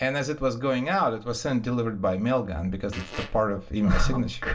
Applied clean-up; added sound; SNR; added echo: none; Fart; 13 dB; reverberation time 0.2 s.